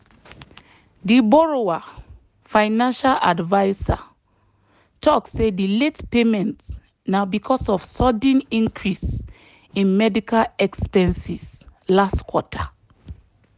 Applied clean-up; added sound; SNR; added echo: none; none; none; none.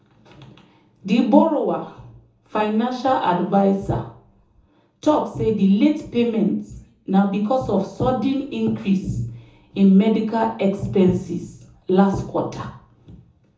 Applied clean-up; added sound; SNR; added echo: none; none; none; reverberation time 1.0 s.